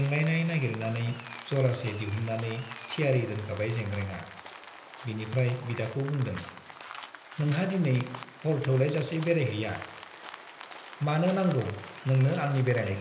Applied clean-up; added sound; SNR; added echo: none; Rain; 15 dB; reverberation time 0.7 s.